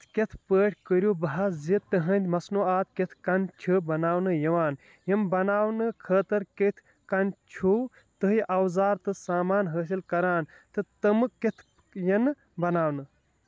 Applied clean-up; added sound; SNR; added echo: none; none; none; none.